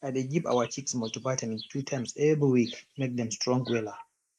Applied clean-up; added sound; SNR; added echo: neural mask model Resemble Enhance denoiser.